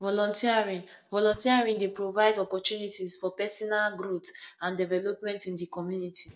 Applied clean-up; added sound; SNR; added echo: neural mask model DeepFilterNet 3.